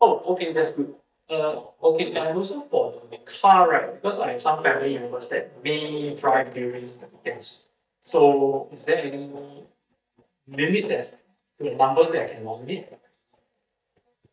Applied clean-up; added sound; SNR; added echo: neural mask model DeepFilterNet 3.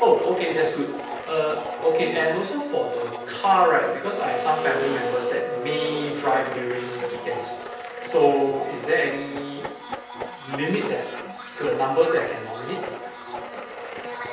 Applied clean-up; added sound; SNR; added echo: none; Domestic sounds, home sounds; 8 dB; reverberation time 0.9 s.